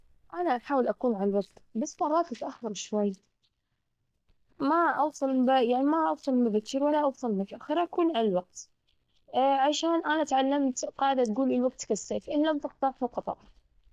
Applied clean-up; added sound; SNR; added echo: neural mask model DeepFilterNet 3.